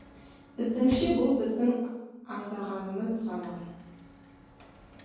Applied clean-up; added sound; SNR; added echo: none; Sliding door / Slam; 18 dB; reverberation time 1.3 s.